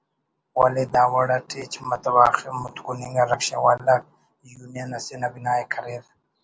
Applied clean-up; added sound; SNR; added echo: none; none; none; none.